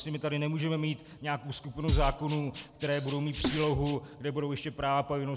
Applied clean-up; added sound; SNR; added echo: none; Drum kit; 2 dB; none.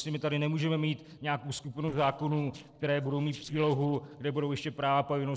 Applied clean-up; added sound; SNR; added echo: neural separator model SepFormer DNS4.